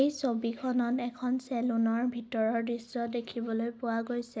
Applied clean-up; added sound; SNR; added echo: none; none; none; none.